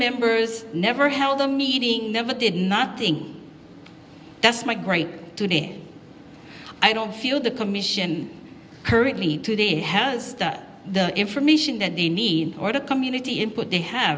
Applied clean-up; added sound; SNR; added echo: none; none; none; none.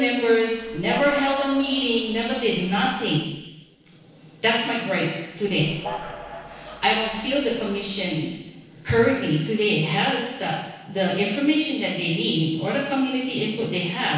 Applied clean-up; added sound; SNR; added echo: neural separator model SepFormer DNS4.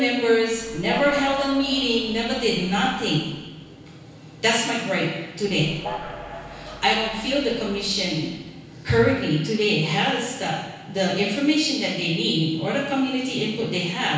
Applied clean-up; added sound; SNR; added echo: none; Train; 15 dB; reverberation time 1.1 s.